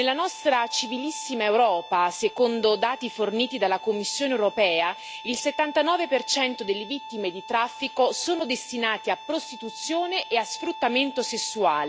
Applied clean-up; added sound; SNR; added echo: none; Bowed string instrument; 15 dB; none.